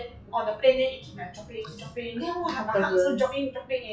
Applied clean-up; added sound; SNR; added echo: classical method log-MMSE.